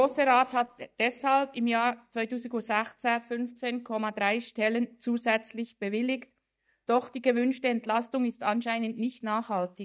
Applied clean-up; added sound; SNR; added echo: neural mask model DeepFilterNet 3.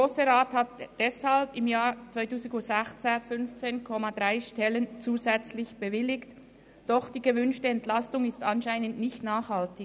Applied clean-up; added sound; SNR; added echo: none; none; none; none.